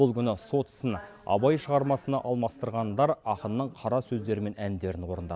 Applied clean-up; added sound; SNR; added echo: none; none; none; none.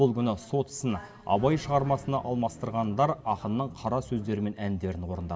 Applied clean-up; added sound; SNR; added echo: none; Car; 19 dB; reverberation time 0.3 s.